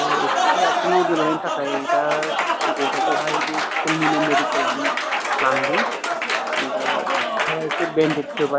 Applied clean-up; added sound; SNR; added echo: none; Applause; -4 dB; none.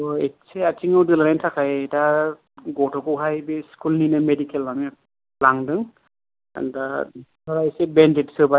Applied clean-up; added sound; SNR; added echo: none; none; none; none.